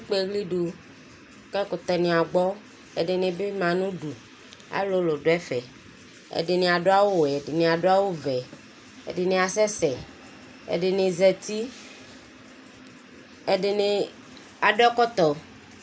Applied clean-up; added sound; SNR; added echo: none; none; none; none.